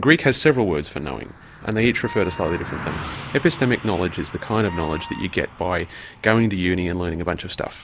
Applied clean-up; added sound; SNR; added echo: none; Car passing by + Wind instrument, woodwind instrument; 15 dB; none.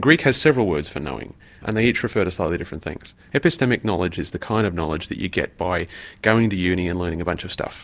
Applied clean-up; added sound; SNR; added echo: none; none; none; none.